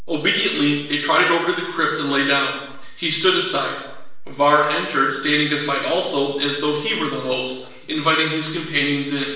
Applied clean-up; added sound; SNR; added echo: none; none; none; reverberation time 0.9 s.